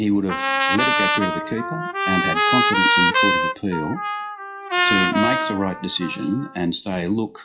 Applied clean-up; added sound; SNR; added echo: classical method WPE with log-MMSE.